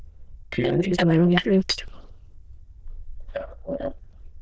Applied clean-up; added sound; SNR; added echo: neural diffusion model UNIVERSE++.